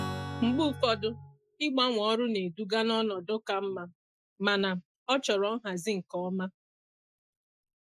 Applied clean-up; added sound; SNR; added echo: classical method Wiener filter.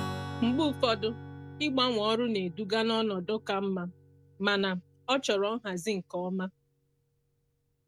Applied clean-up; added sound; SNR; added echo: none; Strum; 14 dB; none.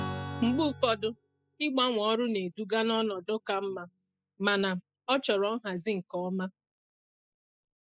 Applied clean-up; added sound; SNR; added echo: classical method spectral subtraction.